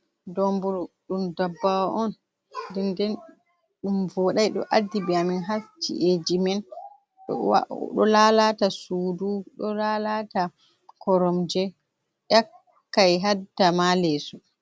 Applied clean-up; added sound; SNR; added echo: none; none; none; none.